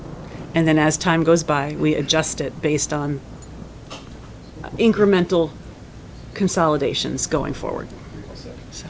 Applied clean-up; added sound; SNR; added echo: none; Thunder / Rain; 19 dB; none.